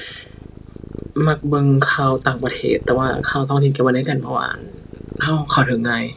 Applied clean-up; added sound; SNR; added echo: none; Purr; 17 dB; none.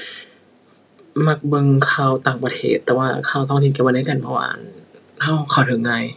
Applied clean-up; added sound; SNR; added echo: none; none; none; none.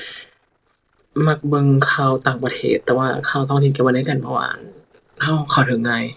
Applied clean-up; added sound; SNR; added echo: neural separator model SepFormer DNS4.